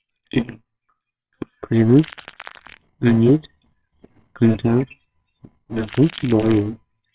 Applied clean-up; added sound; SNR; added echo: neural separator model SepFormer WHAMR!.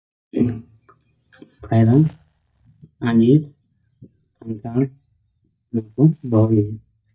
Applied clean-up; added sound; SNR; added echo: neural mask model DeepFilterNet 3.